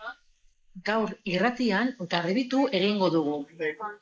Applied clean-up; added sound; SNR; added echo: neural mask model Resemble Enhance denoiser.